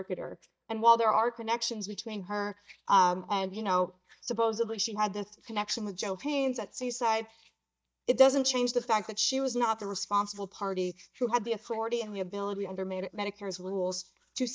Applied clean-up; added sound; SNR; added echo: neural mask model DeepFilterNet 3.